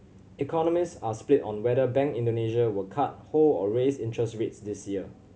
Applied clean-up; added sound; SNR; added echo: none; none; none; none.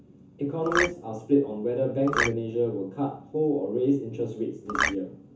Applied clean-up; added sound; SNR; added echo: none; Marimba, xylophone; -1 dB; reverberation time 0.9 s.